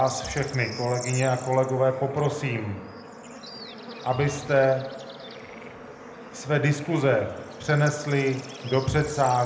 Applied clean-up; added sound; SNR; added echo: none; Bird / Insect / Frog; 15 dB; reverberation time 0.7 s.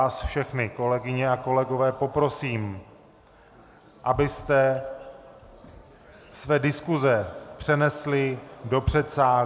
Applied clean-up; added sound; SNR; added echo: none; none; none; none.